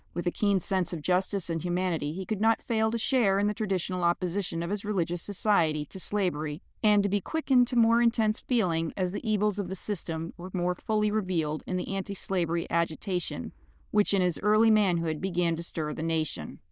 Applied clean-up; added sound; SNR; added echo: neural diffusion model UNIVERSE++.